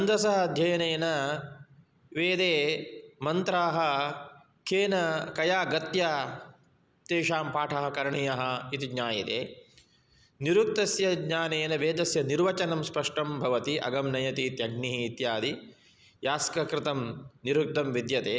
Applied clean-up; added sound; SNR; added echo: none; none; none; none.